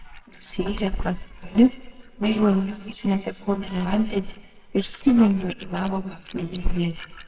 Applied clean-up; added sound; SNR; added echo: neural separator model SepFormer WHAMR!.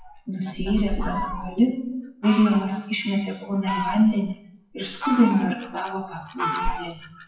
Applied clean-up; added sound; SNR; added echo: classical method WPE with log-MMSE.